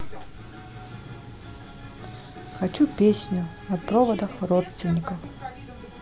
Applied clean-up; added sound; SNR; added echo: none; none; none; none.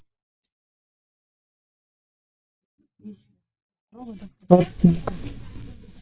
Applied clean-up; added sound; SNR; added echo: neural mask model DeepFilterNet 3.